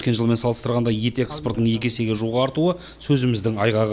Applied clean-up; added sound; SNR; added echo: none; none; none; none.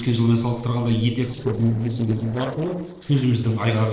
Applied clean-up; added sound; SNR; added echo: neural separator model SepFormer DNS4.